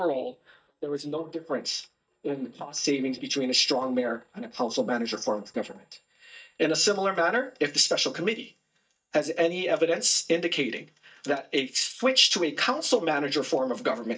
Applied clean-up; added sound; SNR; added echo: neural mask model DeepFilterNet 3.